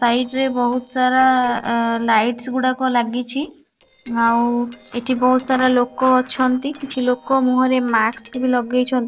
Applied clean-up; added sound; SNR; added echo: neural separator model SepFormer DNS4.